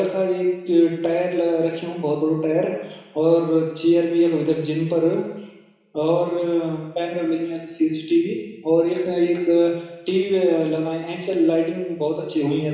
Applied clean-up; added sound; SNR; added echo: none; none; none; reverberation time 1.0 s.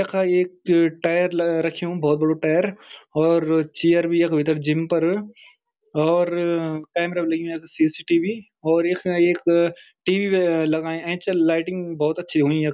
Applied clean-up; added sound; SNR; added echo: none; none; none; none.